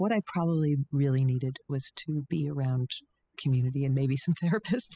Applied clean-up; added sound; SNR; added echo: classical method spectral subtraction.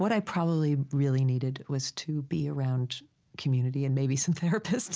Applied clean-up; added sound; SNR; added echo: none; none; none; none.